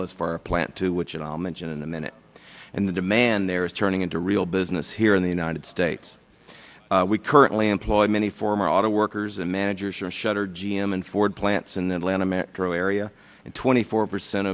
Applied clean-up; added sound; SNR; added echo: none; none; none; none.